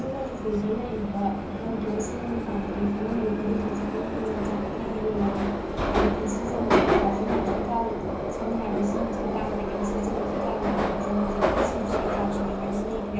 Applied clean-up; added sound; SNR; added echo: none; Subway, metro, underground; -2 dB; reverberation time 0.6 s.